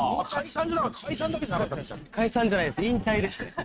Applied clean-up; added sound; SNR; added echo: neural mask model RNNoise.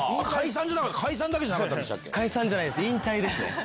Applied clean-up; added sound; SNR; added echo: none; none; none; none.